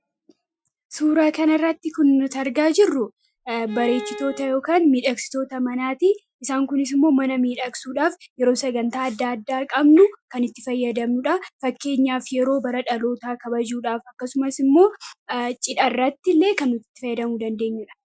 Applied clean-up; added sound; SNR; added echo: classical method Wiener filter.